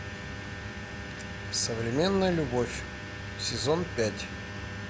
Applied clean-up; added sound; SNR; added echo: none; none; none; none.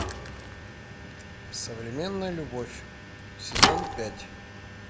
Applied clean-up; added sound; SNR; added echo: none; Thump, thud / Bicycle; -4 dB; none.